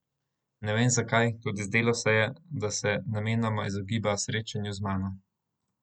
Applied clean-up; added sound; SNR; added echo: none; none; none; none.